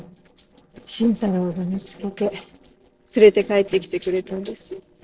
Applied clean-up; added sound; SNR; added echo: neural separator model SepFormer DNS4.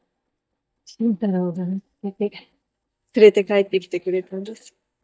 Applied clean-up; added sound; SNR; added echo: neural mask model DeepFilterNet 3.